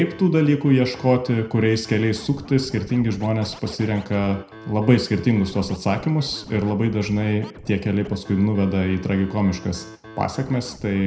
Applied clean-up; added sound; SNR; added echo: none; Scratching (performance technique); 20 dB; reverberation time 0.5 s.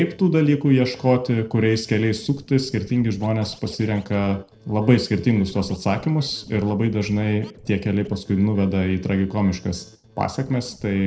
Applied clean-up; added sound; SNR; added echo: neural separator model SepFormer DNS4.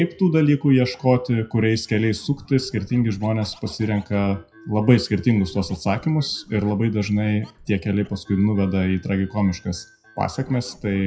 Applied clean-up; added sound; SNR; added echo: classical method WPE with log-MMSE.